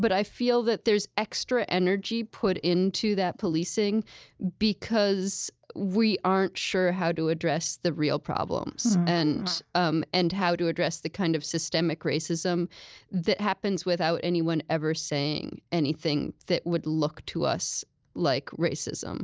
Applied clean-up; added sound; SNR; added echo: neural mask model DeepFilterNet 3.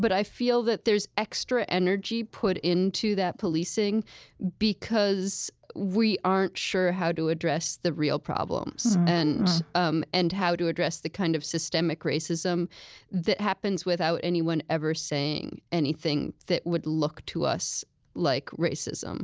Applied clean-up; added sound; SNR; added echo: none; Bowed string instrument; 19 dB; none.